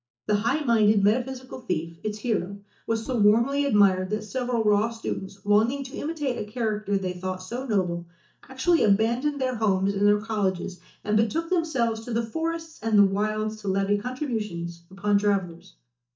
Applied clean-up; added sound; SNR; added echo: neural mask model DeepFilterNet 3.